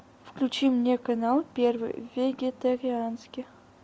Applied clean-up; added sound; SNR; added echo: none; none; none; none.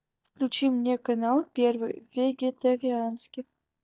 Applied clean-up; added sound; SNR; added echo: neural mask model DeepFilterNet 3.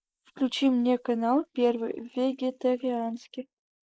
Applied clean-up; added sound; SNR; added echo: neural mask model Resemble Enhance denoiser.